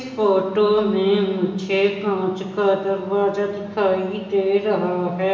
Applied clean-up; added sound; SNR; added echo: none; none; none; reverberation time 1.1 s.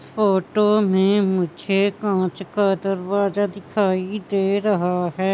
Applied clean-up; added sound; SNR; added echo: none; none; none; none.